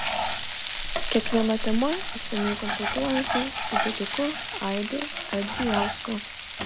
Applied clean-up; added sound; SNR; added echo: none; Frying (food); -1 dB; none.